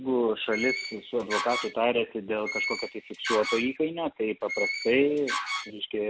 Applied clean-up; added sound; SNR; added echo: none; Door; 5 dB; none.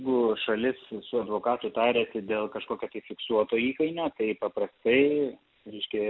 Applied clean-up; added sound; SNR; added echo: none; none; none; none.